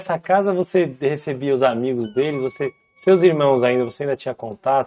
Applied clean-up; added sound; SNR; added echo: neural mask model RNNoise.